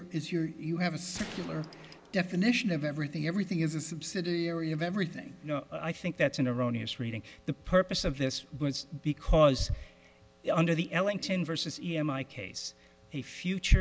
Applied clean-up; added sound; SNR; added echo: none; Gunshot, gunfire; 17 dB; none.